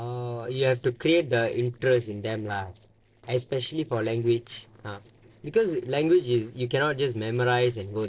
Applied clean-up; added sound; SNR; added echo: neural separator model SepFormer DNS4.